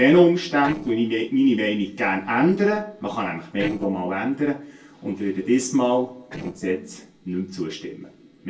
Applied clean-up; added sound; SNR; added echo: neural separator model SepFormer DNS4.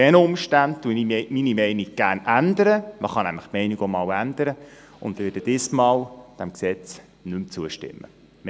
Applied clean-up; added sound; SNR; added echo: none; none; none; none.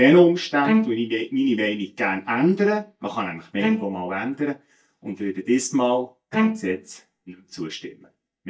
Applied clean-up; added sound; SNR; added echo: neural mask model DeepFilterNet 3.